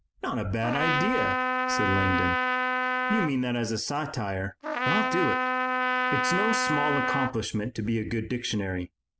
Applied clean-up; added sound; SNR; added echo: none; Trumpet; -3 dB; none.